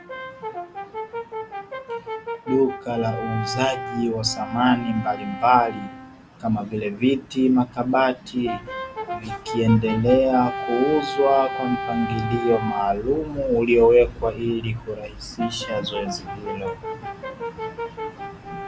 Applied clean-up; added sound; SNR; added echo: none; Brass instrument; 10 dB; none.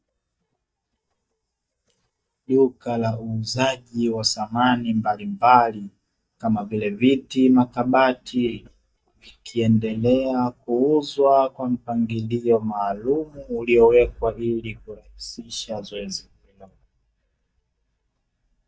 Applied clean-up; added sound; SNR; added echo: neural mask model DeepFilterNet 3.